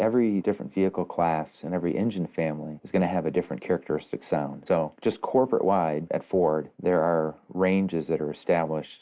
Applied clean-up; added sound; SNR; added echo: none; none; none; none.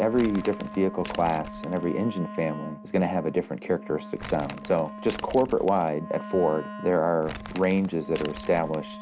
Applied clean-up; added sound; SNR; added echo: none; Wind instrument, woodwind instrument + Crumpling, crinkling; 12 dB; none.